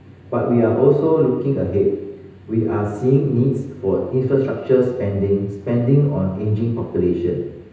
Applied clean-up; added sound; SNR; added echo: none; none; none; reverberation time 0.9 s.